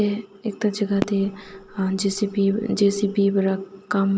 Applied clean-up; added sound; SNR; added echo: none; Fireworks; 14 dB; none.